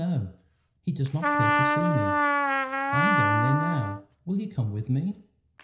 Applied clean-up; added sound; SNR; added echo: none; Trumpet; -2 dB; reverberation time 0.5 s.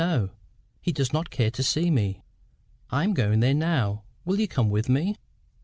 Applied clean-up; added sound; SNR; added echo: none; none; none; none.